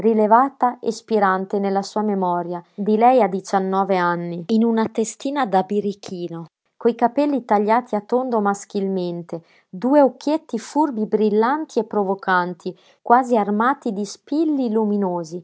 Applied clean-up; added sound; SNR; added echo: none; none; none; none.